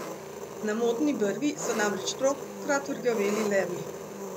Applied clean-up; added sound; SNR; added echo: none; Engine; 7 dB; none.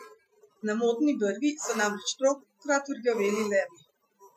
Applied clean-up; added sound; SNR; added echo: classical method Wiener filter.